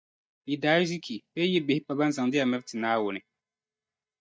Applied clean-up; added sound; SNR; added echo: neural mask model DeepFilterNet 3.